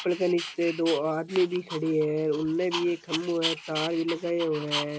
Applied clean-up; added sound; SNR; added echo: none; Dog; 9 dB; none.